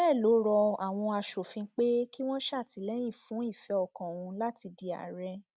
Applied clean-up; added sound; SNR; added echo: none; none; none; none.